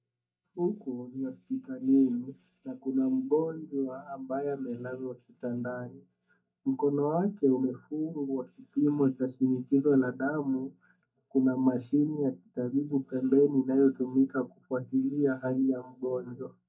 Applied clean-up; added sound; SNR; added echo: neural mask model DeepFilterNet 3.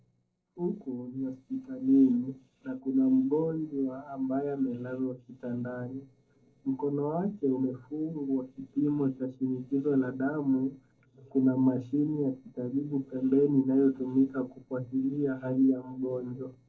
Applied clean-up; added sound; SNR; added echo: neural separator model SepFormer DNS4.